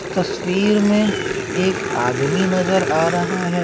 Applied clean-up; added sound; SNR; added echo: none; Growling; 4 dB; none.